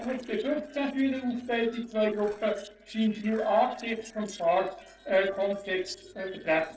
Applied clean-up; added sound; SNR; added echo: neural separator model SepFormer DNS4.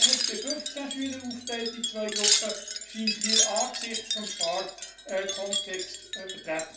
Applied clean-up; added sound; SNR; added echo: none; Wind chime; -5 dB; reverberation time 0.3 s.